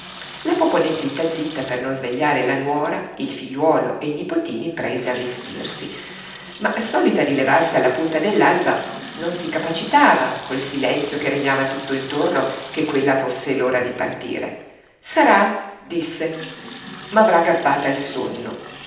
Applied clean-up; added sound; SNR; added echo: none; Sink (filling or washing) / Water tap, faucet; 13 dB; reverberation time 0.8 s.